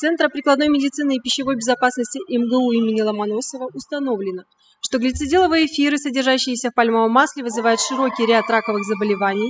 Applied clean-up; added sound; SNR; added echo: classical method spectral subtraction.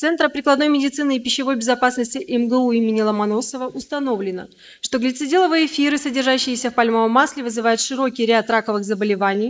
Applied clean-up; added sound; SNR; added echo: neural mask model Resemble Enhance denoiser.